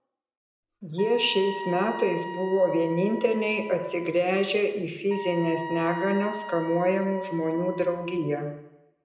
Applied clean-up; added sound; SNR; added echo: none; Wind instrument, woodwind instrument; 12 dB; reverberation time 0.8 s.